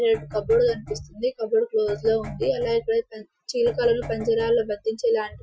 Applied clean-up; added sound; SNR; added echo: classical method Wiener filter.